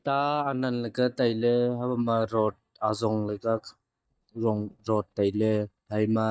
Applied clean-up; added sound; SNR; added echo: neural mask model DeepFilterNet 3.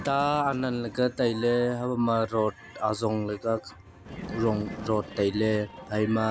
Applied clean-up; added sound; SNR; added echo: none; Bird; 17 dB; none.